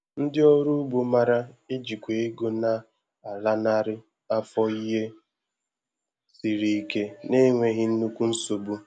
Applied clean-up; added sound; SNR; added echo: none; none; none; none.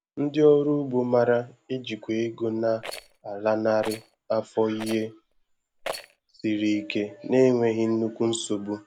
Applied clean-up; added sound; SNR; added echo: none; Rattle; 16 dB; none.